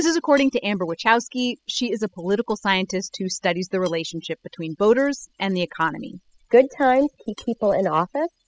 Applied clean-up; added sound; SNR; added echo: classical method spectral subtraction.